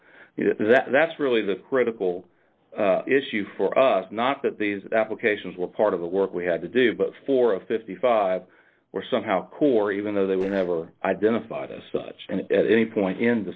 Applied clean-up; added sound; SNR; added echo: neural separator model SepFormer DNS4.